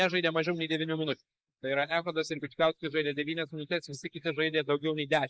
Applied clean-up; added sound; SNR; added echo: neural mask model Resemble Enhance denoiser.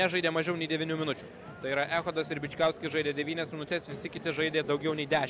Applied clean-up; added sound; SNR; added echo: none; none; none; none.